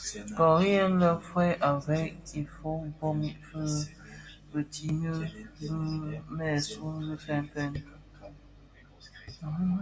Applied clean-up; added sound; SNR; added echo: none; none; none; reverberation time 1.0 s.